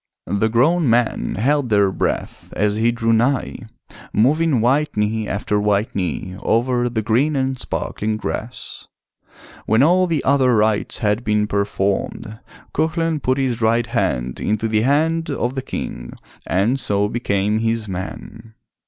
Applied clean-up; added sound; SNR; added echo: none; none; none; none.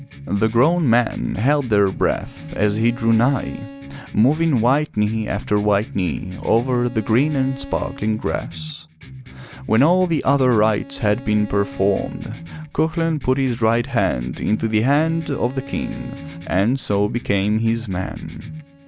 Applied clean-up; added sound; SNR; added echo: none; Bowed string instrument + Electric guitar; 15 dB; none.